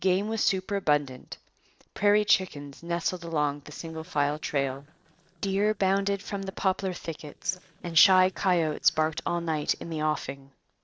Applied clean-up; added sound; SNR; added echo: neural separator model SepFormer DNS4.